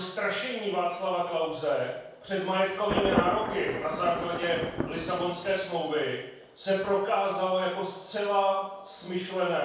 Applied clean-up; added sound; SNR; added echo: none; Thunder; 9 dB; reverberation time 0.6 s.